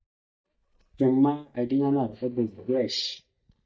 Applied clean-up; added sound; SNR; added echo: neural mask model DeepFilterNet 3.